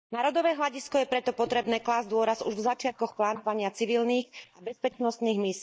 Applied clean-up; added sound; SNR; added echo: neural mask model DeepFilterNet 3.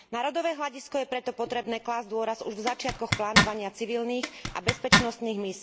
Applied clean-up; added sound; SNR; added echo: none; Zipper (clothing); -4 dB; none.